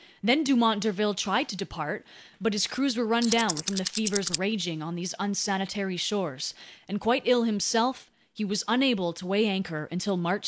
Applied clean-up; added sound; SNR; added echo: neural mask model Resemble Enhance denoiser.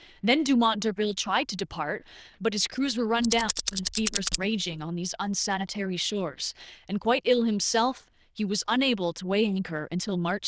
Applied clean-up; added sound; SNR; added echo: neural diffusion model UNIVERSE++.